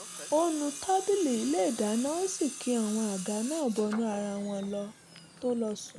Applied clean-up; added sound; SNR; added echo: none; Tools; 12 dB; none.